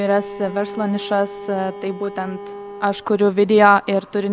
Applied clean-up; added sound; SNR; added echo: none; Bowed string instrument; 15 dB; none.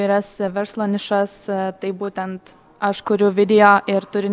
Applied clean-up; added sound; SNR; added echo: none; none; none; none.